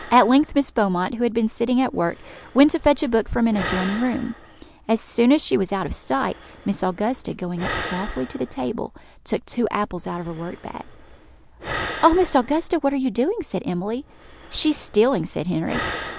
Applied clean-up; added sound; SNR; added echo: none; Breathing; 14 dB; none.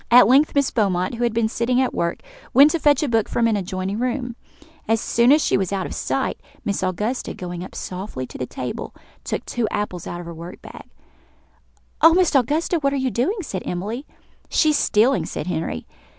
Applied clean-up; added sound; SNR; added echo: none; none; none; none.